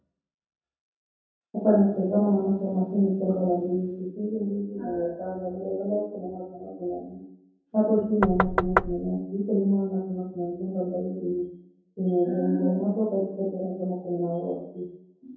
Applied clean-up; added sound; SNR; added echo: none; Knock; 0 dB; reverberation time 0.7 s.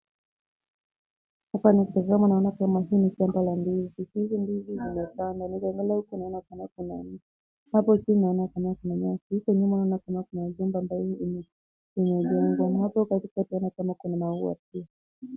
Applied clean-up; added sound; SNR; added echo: none; none; none; none.